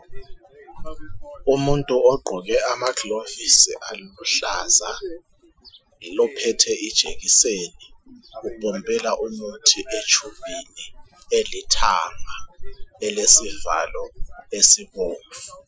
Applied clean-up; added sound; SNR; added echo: classical method Wiener filter.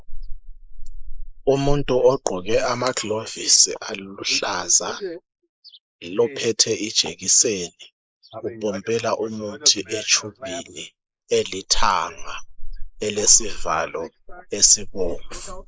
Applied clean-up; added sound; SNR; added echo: neural mask model Resemble Enhance denoiser.